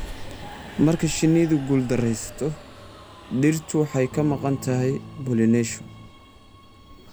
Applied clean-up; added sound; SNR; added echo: none; Electric guitar / Strum + Subway, metro, underground; 14 dB; none.